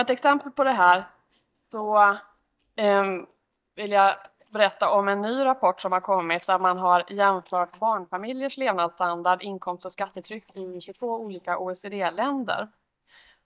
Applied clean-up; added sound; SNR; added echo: neural mask model DeepFilterNet 3.